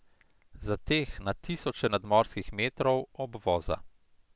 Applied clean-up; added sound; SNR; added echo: none; none; none; none.